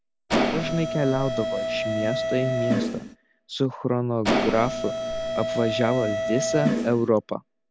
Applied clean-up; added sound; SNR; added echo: none; Mechanisms; 1 dB; none.